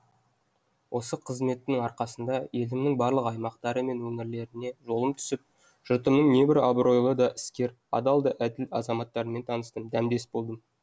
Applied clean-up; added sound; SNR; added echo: none; none; none; none.